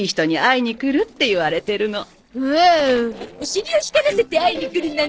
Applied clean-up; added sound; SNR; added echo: neural separator model SepFormer DNS4.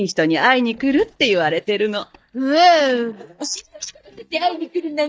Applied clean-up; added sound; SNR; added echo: neural mask model DeepFilterNet 3.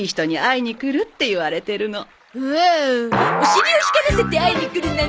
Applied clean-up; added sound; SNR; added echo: none; none; none; none.